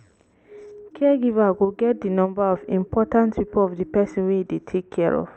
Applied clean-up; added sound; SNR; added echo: none; Siren; 20 dB; none.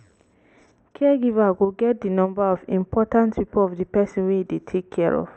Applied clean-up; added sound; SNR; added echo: none; none; none; none.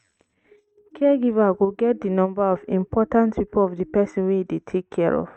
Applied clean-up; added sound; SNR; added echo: neural mask model RNNoise.